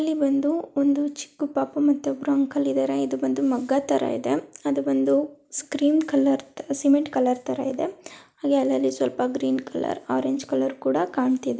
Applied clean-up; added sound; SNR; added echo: none; none; none; none.